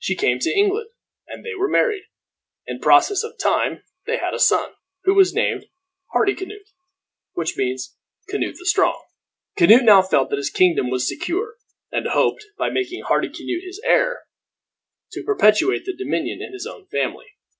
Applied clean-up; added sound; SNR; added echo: none; none; none; none.